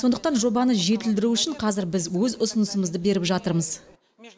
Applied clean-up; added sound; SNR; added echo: none; none; none; none.